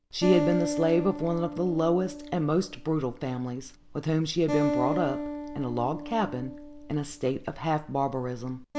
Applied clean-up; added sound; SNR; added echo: none; Acoustic guitar; 6 dB; none.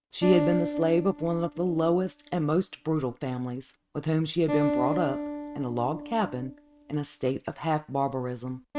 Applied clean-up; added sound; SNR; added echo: neural mask model RNNoise.